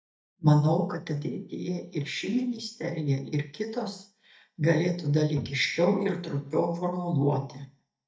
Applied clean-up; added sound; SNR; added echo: neural mask model DeepFilterNet 3.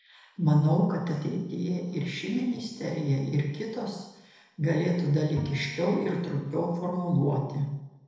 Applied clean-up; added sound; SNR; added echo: neural separator model SepFormer DNS4.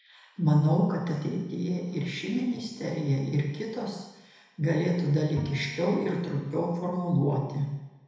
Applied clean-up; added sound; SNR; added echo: none; Bowed string instrument; 18 dB; reverberation time 1.0 s.